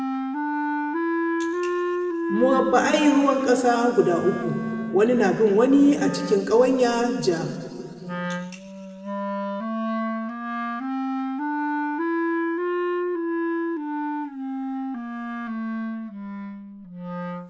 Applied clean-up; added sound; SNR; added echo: none; Wind instrument, woodwind instrument; 3 dB; reverberation time 2.3 s.